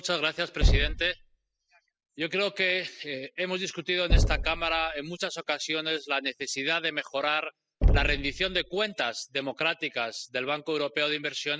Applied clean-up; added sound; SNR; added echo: classical method spectral subtraction.